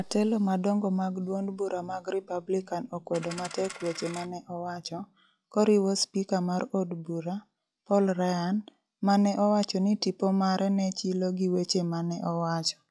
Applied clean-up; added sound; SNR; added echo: classical method log-MMSE.